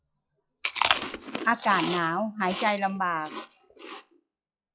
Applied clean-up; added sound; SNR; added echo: classical method log-MMSE.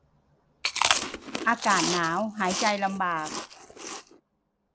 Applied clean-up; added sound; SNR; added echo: none; Chewing, mastication; 1 dB; none.